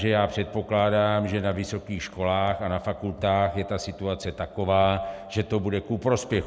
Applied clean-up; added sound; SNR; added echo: none; none; none; none.